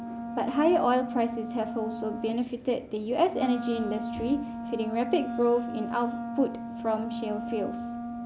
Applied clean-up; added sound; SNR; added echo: none; Wind instrument, woodwind instrument; 6 dB; none.